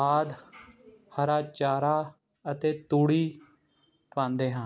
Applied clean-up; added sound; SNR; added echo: none; none; none; none.